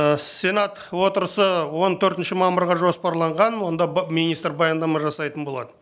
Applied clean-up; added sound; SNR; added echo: none; none; none; none.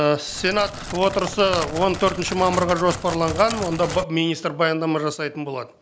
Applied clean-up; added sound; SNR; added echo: none; Crackle; 10 dB; none.